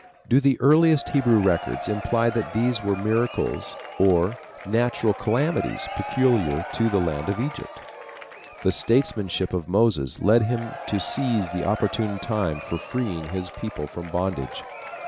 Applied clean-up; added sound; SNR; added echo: none; Applause / Crowd / Cheering; 12 dB; none.